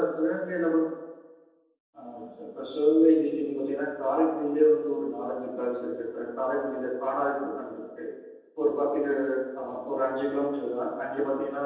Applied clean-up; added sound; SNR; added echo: none; none; none; reverberation time 1.1 s.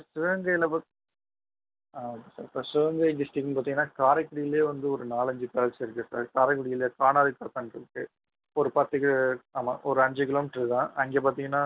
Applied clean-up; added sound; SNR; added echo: none; none; none; none.